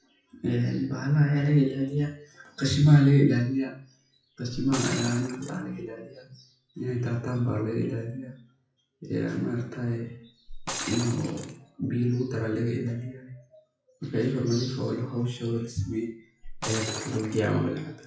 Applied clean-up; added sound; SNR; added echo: classical method WPE with log-MMSE.